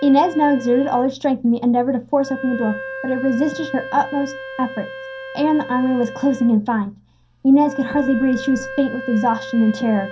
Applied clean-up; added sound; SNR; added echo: none; Wind instrument, woodwind instrument; 13 dB; reverberation time 0.3 s.